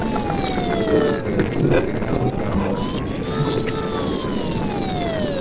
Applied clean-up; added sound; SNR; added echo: neural separator model SepFormer DNS4.